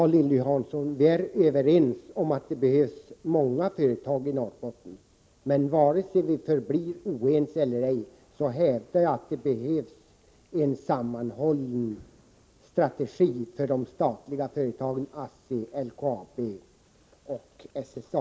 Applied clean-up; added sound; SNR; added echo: none; none; none; none.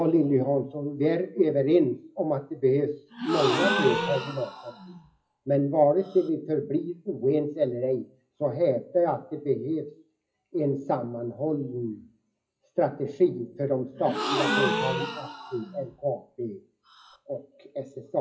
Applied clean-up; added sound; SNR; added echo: classical method WPE with log-MMSE.